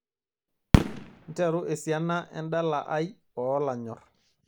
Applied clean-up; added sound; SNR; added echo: none; Fireworks; -1 dB; none.